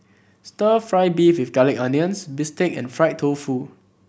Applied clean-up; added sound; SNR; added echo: none; none; none; none.